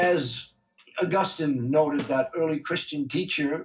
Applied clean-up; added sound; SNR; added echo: none; Snare drum; 17 dB; reverberation time 0.4 s.